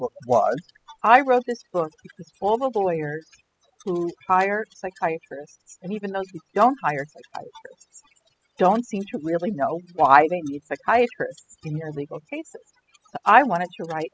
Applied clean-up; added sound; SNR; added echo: classical method spectral subtraction.